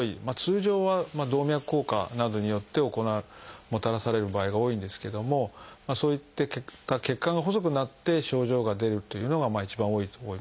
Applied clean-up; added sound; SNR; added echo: none; none; none; none.